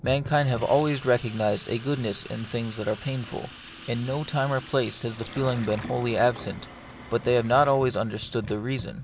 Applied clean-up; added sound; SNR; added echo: none; Sink (filling or washing) / Water tap, faucet; 14 dB; none.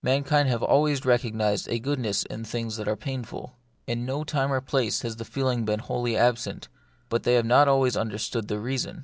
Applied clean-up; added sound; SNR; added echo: none; none; none; none.